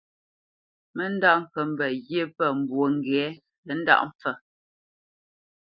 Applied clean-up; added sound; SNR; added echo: neural mask model Resemble Enhance denoiser.